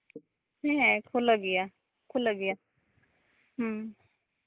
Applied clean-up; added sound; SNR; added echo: neural mask model Resemble Enhance denoiser.